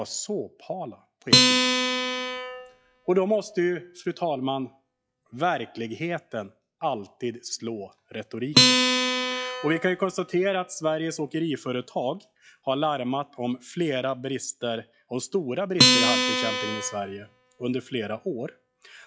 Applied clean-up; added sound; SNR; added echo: classical method log-MMSE.